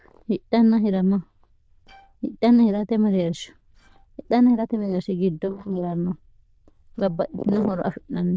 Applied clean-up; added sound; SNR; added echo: neural diffusion model UNIVERSE++.